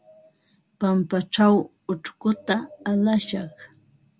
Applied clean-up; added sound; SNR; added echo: none; none; none; none.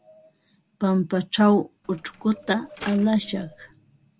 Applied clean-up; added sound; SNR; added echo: none; Mechanisms; 20 dB; none.